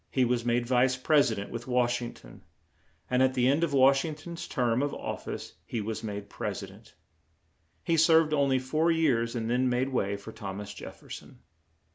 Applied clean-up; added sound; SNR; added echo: none; none; none; none.